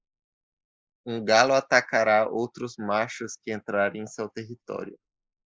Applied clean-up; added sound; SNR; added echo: neural mask model Resemble Enhance denoiser.